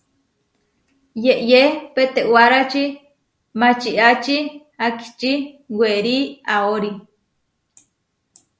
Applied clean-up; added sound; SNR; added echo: none; none; none; none.